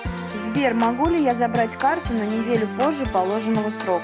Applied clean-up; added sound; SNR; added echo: none; Organ; 8 dB; none.